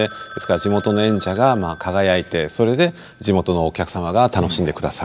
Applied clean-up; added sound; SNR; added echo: none; Telephone; 17 dB; none.